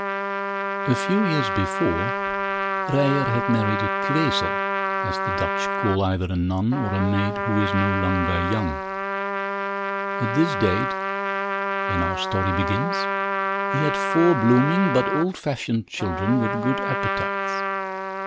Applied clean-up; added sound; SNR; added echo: none; Trumpet; 1 dB; none.